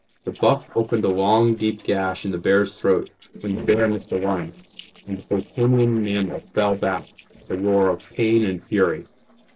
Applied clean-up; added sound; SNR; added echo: neural separator model SepFormer DNS4.